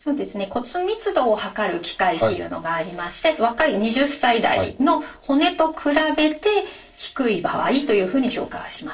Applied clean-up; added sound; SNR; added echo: neural separator model SepFormer DNS4.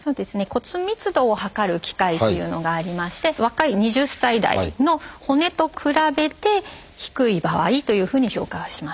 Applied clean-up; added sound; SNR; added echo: none; none; none; none.